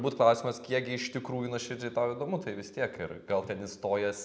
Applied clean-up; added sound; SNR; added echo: none; none; none; none.